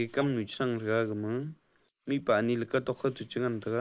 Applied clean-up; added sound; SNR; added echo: neural mask model Resemble Enhance denoiser.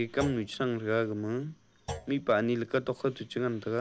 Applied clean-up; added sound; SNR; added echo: none; Thump, thud; 15 dB; none.